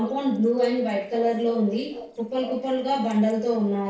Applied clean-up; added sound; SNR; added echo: neural separator model SepFormer DNS4.